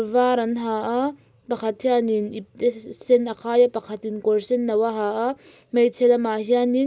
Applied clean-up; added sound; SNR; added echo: none; none; none; none.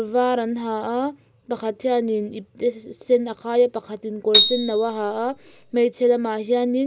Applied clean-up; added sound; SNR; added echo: none; Piano; -1 dB; none.